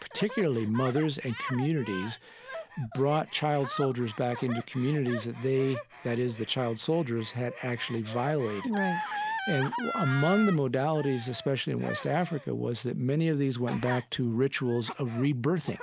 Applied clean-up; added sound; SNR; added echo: none; Gasp; 11 dB; none.